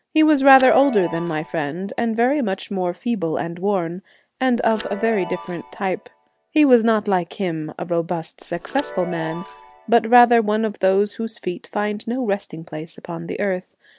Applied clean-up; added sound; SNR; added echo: none; Chime; 19 dB; none.